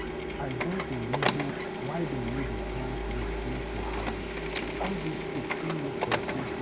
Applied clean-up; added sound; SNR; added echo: none; Printer; -5 dB; none.